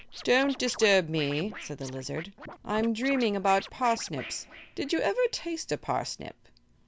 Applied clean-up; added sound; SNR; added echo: none; Scratching (performance technique); 17 dB; none.